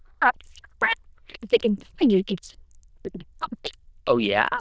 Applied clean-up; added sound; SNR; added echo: neural diffusion model UNIVERSE++.